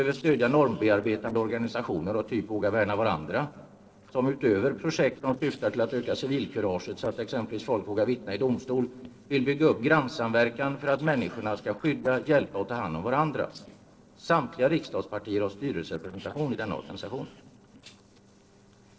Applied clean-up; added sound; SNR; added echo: neural separator model SepFormer DNS4.